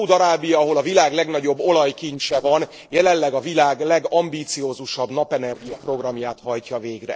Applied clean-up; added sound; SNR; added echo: neural separator model SepFormer DNS4.